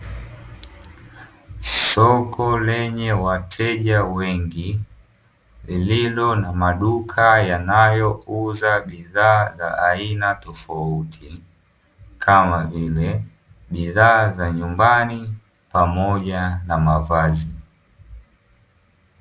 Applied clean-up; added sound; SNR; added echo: none; none; none; none.